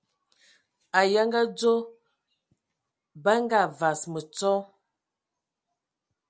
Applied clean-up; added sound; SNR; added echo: none; none; none; none.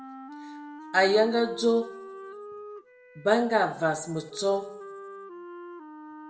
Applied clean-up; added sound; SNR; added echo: none; Wind instrument, woodwind instrument; 15 dB; reverberation time 0.6 s.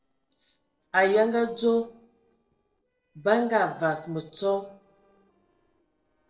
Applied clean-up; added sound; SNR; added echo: neural separator model SepFormer DNS4.